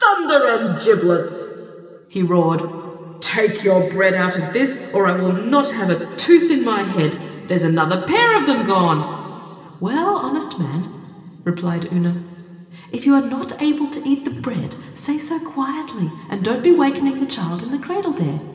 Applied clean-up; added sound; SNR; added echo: none; none; none; reverberation time 2.3 s.